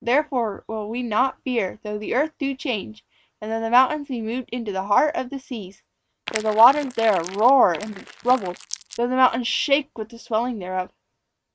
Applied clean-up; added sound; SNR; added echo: neural mask model RNNoise.